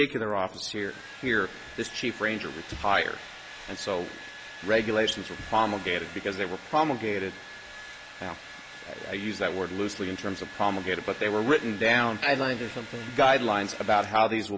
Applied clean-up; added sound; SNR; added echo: none; Domestic sounds, home sounds; 15 dB; none.